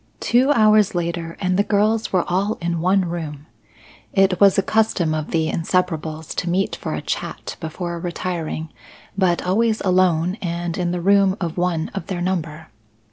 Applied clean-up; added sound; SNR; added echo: none; none; none; none.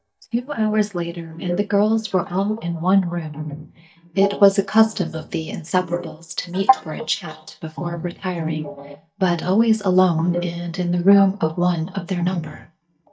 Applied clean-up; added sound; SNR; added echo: neural mask model DeepFilterNet 3.